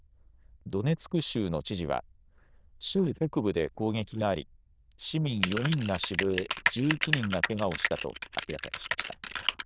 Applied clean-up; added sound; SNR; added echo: neural diffusion model UNIVERSE++.